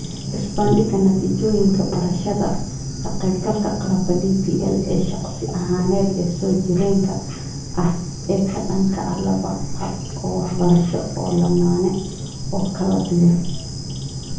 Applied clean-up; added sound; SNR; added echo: none; Bird / Insect; 10 dB; reverberation time 0.7 s.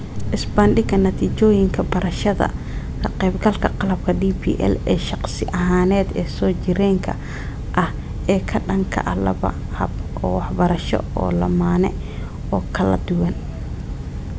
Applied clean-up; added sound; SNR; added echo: none; none; none; none.